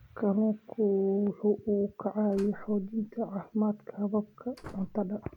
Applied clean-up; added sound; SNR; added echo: none; Slam; 20 dB; none.